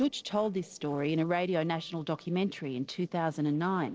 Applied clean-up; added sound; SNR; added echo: neural separator model SepFormer DNS4.